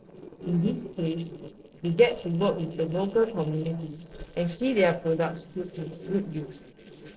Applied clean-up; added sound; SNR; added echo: neural separator model SepFormer DNS4.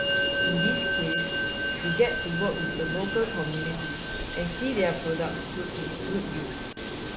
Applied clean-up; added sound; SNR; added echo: none; Bird + Musical instrument; -1 dB; none.